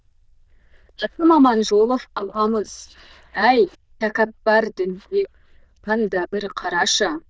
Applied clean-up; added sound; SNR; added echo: neural diffusion model UNIVERSE++.